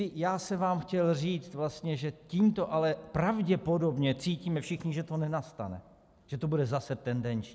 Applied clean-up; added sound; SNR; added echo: none; none; none; none.